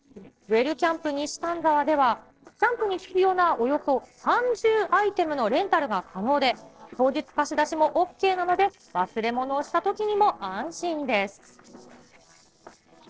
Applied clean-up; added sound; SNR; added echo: neural separator model SepFormer DNS4.